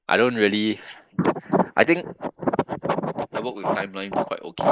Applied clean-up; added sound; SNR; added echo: neural mask model Resemble Enhance denoiser.